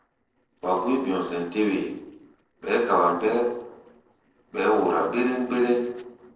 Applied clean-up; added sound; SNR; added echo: neural separator model SepFormer DNS4.